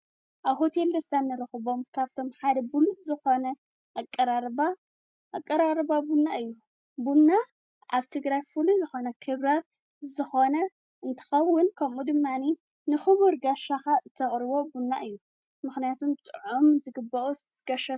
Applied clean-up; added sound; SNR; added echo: none; none; none; none.